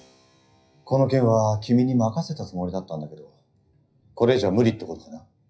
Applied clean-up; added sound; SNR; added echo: classical method WPE with log-MMSE.